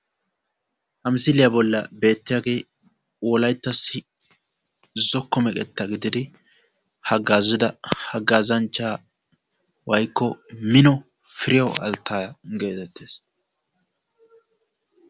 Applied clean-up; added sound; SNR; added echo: none; none; none; none.